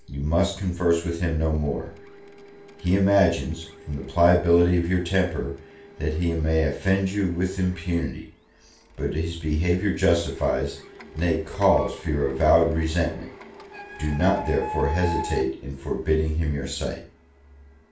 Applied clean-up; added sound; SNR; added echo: none; Printer; 17 dB; reverberation time 0.3 s.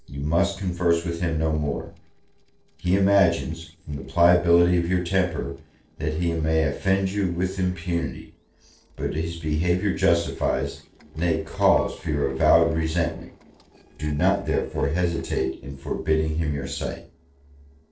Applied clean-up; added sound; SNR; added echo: neural separator model SepFormer DNS4.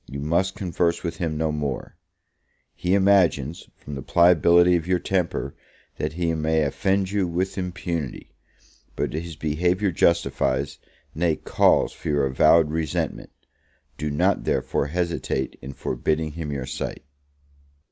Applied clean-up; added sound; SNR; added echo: none; none; none; none.